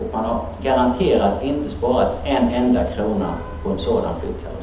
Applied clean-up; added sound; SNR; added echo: none; Vehicle horn, car horn, honking; 11 dB; reverberation time 0.8 s.